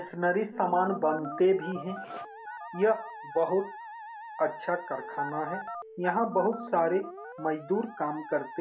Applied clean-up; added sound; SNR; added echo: none; Musical instrument + Telephone; 11 dB; none.